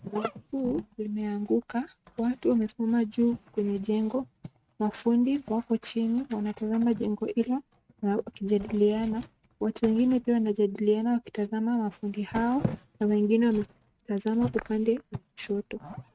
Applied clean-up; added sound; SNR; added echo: neural mask model RNNoise.